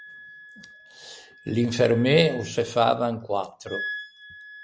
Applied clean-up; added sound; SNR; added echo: none; Wind instrument, woodwind instrument; 15 dB; none.